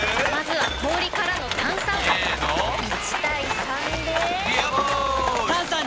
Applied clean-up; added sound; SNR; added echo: none; Livestock, farm animals, working animals; 3 dB; none.